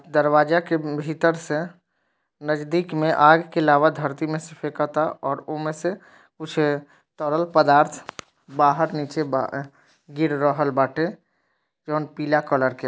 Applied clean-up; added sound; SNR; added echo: none; none; none; none.